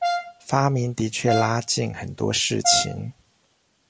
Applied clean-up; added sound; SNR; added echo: none; Brass instrument; 4 dB; none.